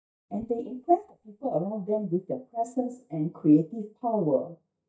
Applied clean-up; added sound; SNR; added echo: neural mask model DeepFilterNet 3.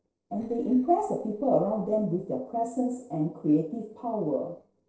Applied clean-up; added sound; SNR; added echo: neural separator model SepFormer DNS4.